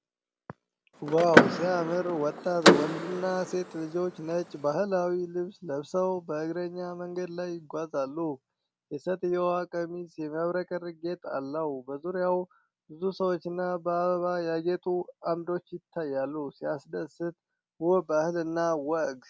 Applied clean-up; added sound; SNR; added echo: none; Door / Car; -4 dB; none.